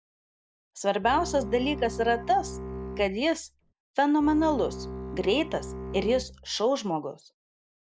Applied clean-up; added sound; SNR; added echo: none; Bowed string instrument; 10 dB; none.